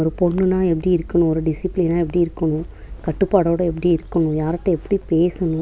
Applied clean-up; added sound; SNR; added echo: none; none; none; none.